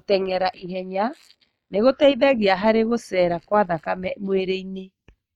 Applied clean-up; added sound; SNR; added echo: neural mask model DeepFilterNet 3.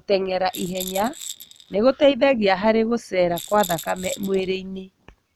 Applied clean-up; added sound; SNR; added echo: none; Rattle; 16 dB; none.